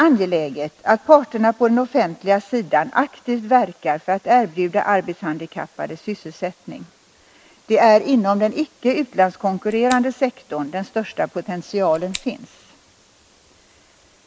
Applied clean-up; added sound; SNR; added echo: neural mask model Resemble Enhance denoiser.